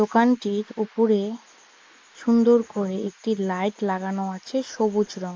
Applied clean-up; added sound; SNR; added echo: neural mask model Resemble Enhance denoiser.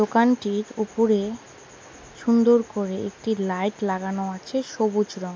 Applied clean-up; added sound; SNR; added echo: none; none; none; none.